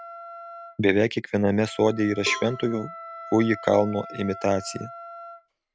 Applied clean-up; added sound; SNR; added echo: none; Wind instrument, woodwind instrument + Cowbell; 14 dB; none.